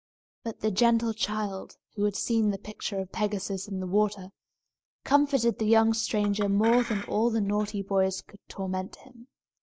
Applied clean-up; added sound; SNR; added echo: neural mask model DeepFilterNet 3.